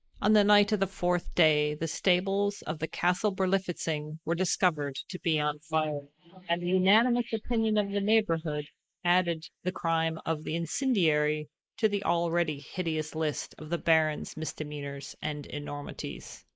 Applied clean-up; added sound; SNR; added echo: neural mask model Resemble Enhance denoiser.